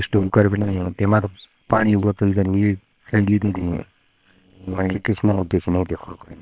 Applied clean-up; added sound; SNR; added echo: neural separator model SepFormer WHAM!.